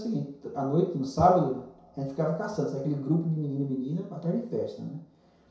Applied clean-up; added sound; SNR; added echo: none; none; none; reverberation time 0.6 s.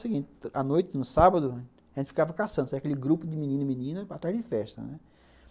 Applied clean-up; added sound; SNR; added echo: none; none; none; none.